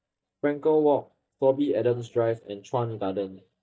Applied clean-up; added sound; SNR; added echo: neural mask model DeepFilterNet 3.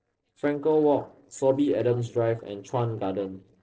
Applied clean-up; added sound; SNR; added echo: neural separator model SepFormer DNS4.